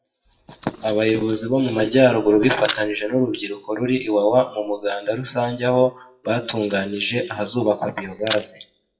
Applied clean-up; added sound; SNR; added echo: classical method WPE with log-MMSE.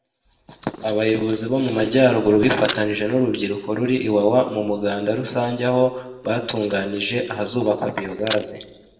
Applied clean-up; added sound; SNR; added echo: none; Camera; 15 dB; reverberation time 0.9 s.